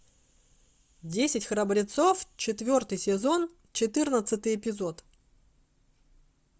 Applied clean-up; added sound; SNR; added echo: none; none; none; none.